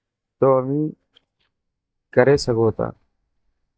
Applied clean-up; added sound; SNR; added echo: neural mask model DeepFilterNet 3.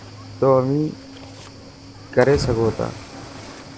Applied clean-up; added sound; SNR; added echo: none; Cricket / Waves, surf; 11 dB; none.